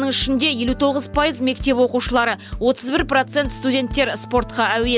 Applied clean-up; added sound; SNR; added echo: none; none; none; none.